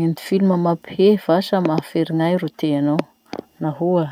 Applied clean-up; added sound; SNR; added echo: none; none; none; none.